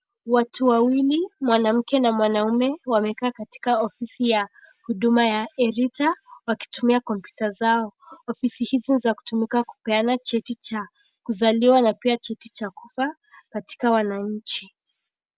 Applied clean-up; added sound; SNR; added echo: none; none; none; none.